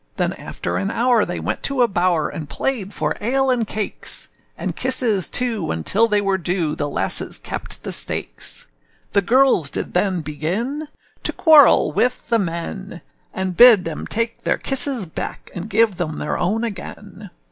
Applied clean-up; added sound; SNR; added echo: none; none; none; none.